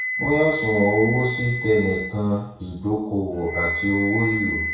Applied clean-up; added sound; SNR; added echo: none; Wind instrument, woodwind instrument; 5 dB; reverberation time 0.6 s.